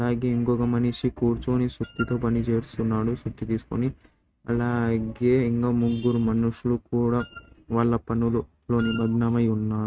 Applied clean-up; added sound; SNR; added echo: neural mask model RNNoise.